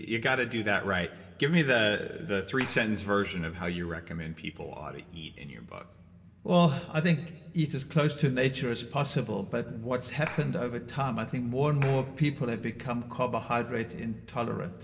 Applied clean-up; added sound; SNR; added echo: none; Clapping; 15 dB; reverberation time 0.9 s.